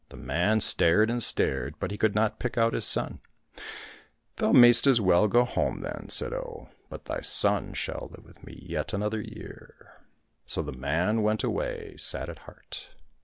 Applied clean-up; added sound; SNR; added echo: none; none; none; none.